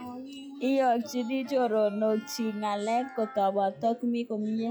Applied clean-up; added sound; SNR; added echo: classical method log-MMSE.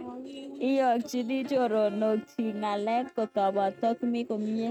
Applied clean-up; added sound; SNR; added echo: neural mask model RNNoise.